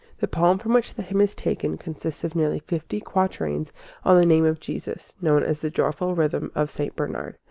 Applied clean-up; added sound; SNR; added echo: none; none; none; none.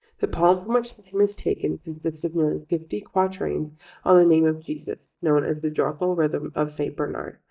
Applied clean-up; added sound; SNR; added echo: neural mask model DeepFilterNet 3.